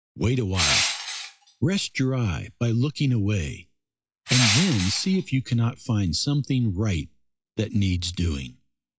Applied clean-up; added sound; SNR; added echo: classical method log-MMSE.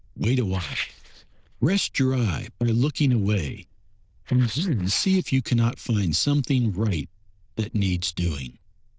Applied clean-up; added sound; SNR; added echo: neural diffusion model UNIVERSE++.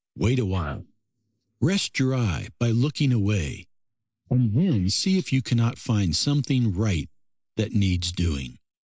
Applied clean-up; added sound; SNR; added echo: neural mask model Resemble Enhance denoiser.